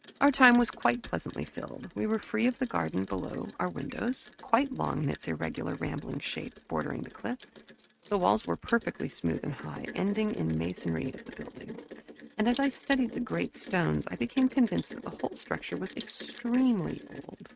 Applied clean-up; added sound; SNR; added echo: neural mask model RNNoise.